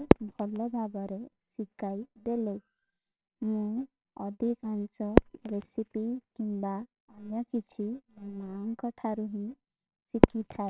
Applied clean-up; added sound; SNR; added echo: neural separator model SepFormer WHAMR!.